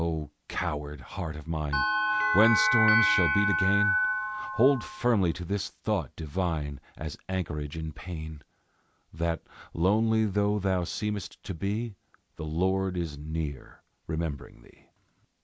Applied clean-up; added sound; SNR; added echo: none; Bell; -2 dB; none.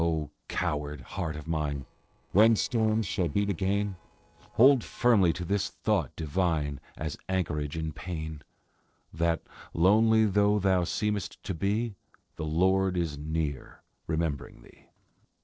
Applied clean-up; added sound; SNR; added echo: neural separator model SepFormer DNS4.